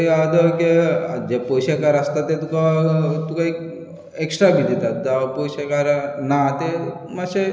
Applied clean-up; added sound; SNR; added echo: none; none; none; none.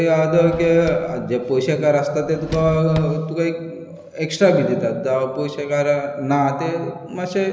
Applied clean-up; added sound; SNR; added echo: none; Drawer open or close; 16 dB; none.